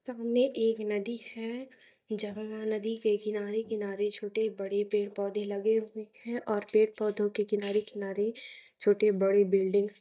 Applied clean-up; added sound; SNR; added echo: neural mask model DeepFilterNet 3.